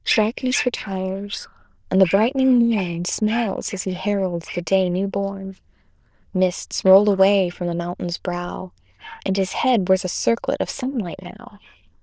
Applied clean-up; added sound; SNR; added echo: neural diffusion model UNIVERSE++.